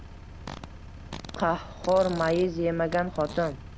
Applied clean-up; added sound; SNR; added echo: none; Engine + Fart; 13 dB; none.